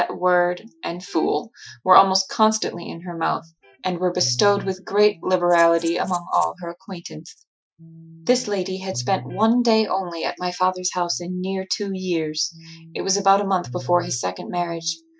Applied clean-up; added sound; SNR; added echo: classical method Wiener filter.